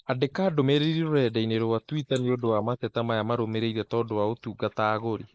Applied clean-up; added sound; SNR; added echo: neural mask model Resemble Enhance denoiser.